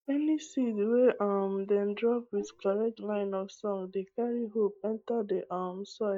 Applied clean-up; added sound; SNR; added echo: neural mask model DeepFilterNet 3.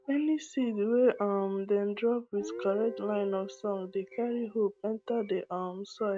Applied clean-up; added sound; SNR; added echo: neural mask model RNNoise.